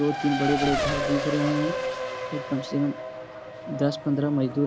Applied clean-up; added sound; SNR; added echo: none; Race car, auto racing; 4 dB; none.